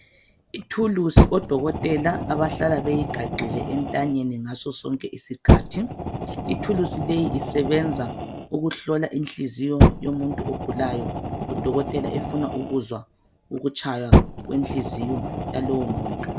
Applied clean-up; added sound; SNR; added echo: none; Fire; -1 dB; none.